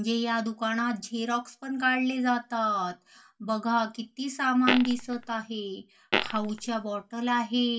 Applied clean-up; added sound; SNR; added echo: none; Fart; 3 dB; reverberation time 0.2 s.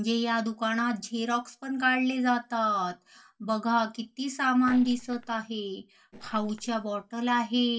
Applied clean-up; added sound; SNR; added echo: neural separator model SepFormer DNS4.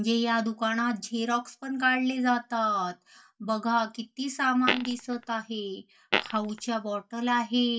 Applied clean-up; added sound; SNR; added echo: neural mask model DeepFilterNet 3.